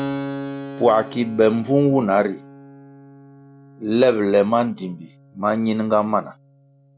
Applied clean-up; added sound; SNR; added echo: none; Keyboard (musical); 14 dB; none.